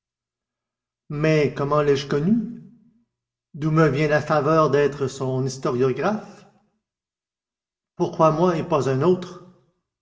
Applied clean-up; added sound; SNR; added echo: none; none; none; reverberation time 0.7 s.